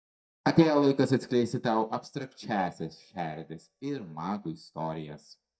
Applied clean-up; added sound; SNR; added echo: neural mask model DeepFilterNet 3.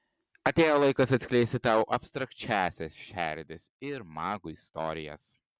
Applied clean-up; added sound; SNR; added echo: none; none; none; none.